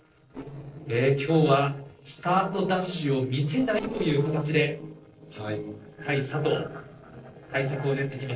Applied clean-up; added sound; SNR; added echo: neural separator model SepFormer DNS4.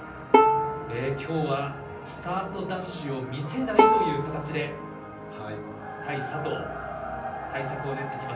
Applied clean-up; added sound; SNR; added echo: none; Bowed string instrument; -5 dB; reverberation time 0.6 s.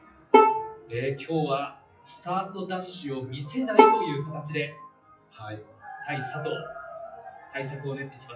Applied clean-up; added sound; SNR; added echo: classical method WPE with log-MMSE.